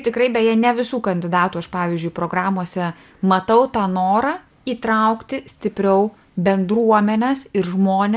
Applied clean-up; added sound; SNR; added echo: none; none; none; none.